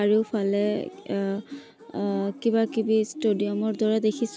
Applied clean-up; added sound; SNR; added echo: none; none; none; none.